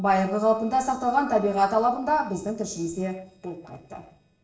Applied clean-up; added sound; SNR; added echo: neural separator model SepFormer DNS4.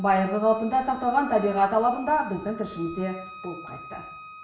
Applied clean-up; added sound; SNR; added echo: none; Wind instrument, woodwind instrument; 18 dB; reverberation time 0.7 s.